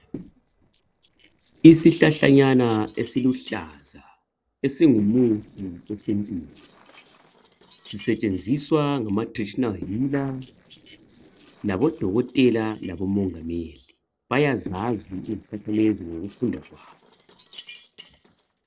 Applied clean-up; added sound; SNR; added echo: neural separator model SepFormer DNS4.